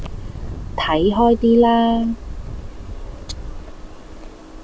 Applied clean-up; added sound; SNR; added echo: none; Engine; 10 dB; none.